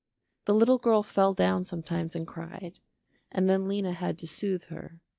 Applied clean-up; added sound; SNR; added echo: neural mask model DeepFilterNet 3.